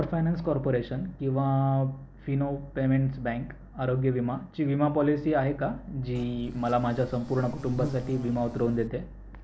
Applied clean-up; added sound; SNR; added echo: none; Insect; 12 dB; none.